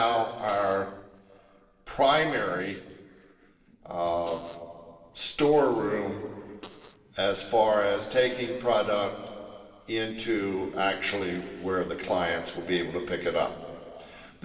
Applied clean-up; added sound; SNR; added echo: neural separator model SepFormer DNS4.